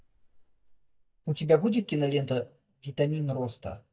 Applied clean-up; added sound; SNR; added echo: neural mask model DeepFilterNet 3.